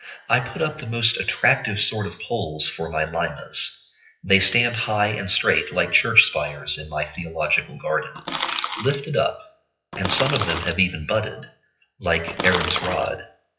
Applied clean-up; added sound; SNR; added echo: classical method WPE with log-MMSE.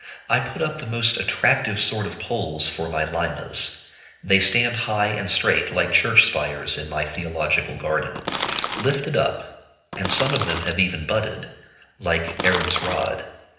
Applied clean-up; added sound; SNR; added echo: none; Crackle; 4 dB; reverberation time 0.9 s.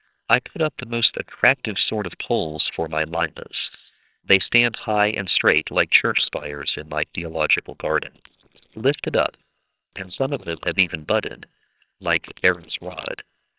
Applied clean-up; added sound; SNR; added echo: neural separator model SepFormer WHAMR!.